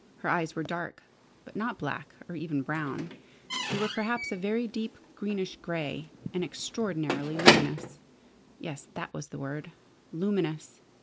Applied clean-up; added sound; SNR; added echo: none; Squeak / Slam / Wood; 1 dB; none.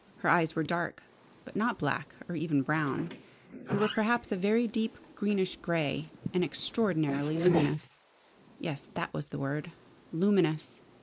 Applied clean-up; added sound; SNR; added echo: neural mask model Resemble Enhance denoiser.